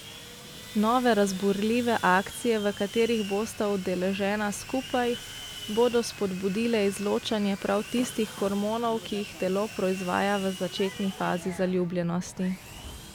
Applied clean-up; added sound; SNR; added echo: none; Sawing; 14 dB; none.